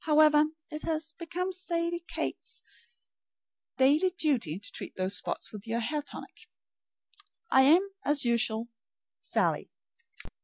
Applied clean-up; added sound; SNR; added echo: none; none; none; none.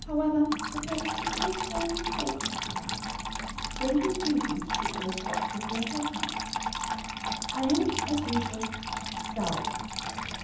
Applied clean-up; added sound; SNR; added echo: none; Trickle, dribble / Water tap, faucet; 1 dB; reverberation time 0.8 s.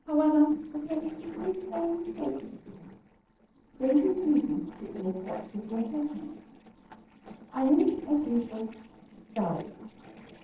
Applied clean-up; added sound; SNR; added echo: neural separator model SepFormer DNS4.